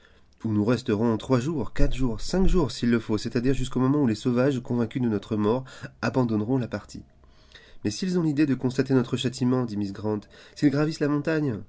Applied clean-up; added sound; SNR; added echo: none; none; none; none.